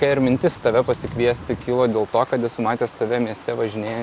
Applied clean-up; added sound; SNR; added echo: none; none; none; none.